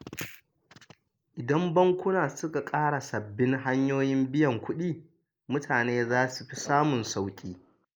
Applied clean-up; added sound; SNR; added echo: neural mask model Resemble Enhance denoiser.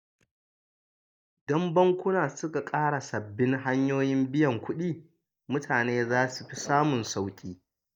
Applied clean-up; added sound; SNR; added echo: neural mask model DeepFilterNet 3.